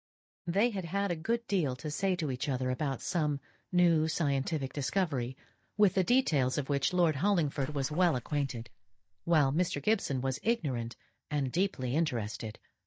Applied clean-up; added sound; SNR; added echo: neural mask model DeepFilterNet 3.